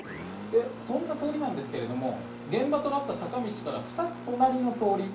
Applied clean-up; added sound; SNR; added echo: none; Engine; 11 dB; reverberation time 0.4 s.